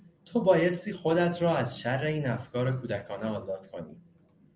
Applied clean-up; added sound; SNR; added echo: none; none; none; none.